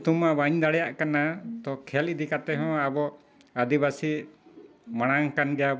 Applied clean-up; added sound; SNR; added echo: none; Brass instrument; 15 dB; none.